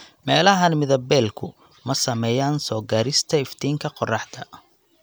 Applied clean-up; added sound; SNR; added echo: none; none; none; none.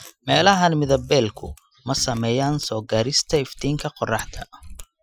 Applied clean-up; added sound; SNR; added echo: classical method Wiener filter.